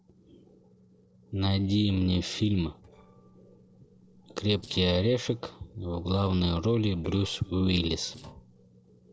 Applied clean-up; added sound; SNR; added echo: neural separator model SepFormer DNS4.